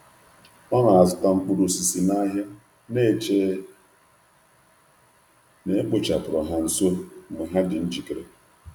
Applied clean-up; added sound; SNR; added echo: none; none; none; none.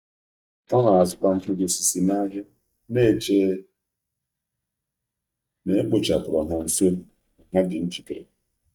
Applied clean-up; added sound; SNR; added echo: neural mask model DeepFilterNet 3.